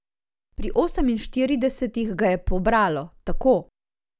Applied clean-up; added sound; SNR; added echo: none; none; none; none.